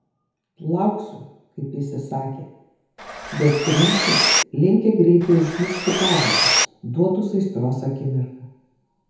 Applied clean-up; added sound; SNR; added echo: none; Sawing; 0 dB; reverberation time 1.0 s.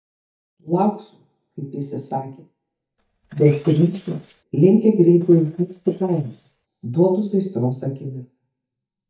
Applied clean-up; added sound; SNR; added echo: neural mask model DeepFilterNet 3.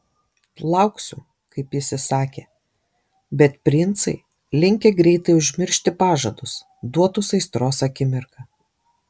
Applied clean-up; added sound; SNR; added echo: none; none; none; none.